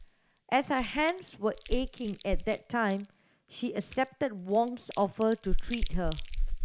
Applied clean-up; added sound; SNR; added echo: none; Chewing, mastication; 2 dB; none.